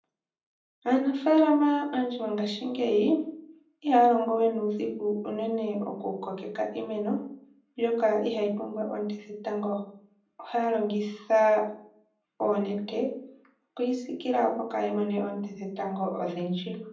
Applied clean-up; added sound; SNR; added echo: none; none; none; reverberation time 0.6 s.